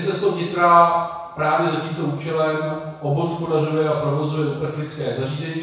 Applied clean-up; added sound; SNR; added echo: none; none; none; reverberation time 1.0 s.